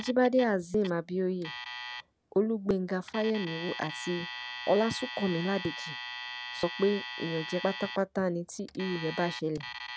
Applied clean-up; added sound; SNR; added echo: none; Alarm; 10 dB; none.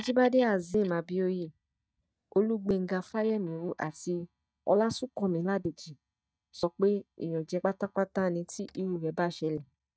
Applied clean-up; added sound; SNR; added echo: neural mask model DeepFilterNet 3.